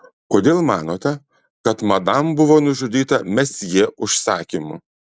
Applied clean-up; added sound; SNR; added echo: none; none; none; none.